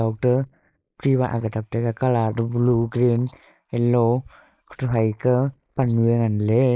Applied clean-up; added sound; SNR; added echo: neural mask model Resemble Enhance denoiser.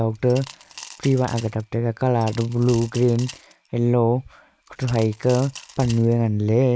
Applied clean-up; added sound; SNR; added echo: none; Coin (dropping) / Glass; 20 dB; none.